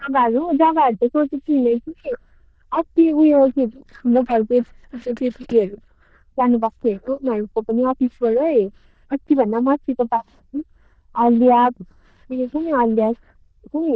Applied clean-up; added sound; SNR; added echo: neural diffusion model UNIVERSE++.